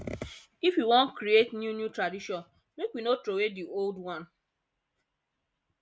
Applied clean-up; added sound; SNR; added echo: none; none; none; none.